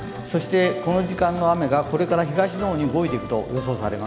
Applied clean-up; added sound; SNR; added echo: none; Sink (filling or washing); 17 dB; reverberation time 1.3 s.